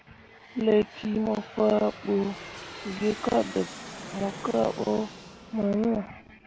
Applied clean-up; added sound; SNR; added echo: none; Aircraft; 15 dB; none.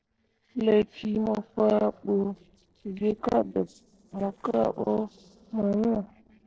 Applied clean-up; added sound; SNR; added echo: neural separator model SepFormer DNS4.